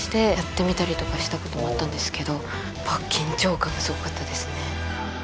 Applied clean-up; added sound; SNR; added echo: none; none; none; none.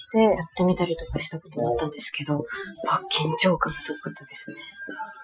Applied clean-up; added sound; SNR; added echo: classical method Wiener filter.